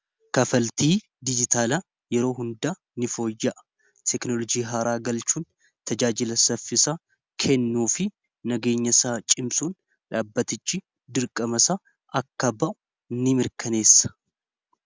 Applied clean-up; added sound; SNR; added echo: none; none; none; none.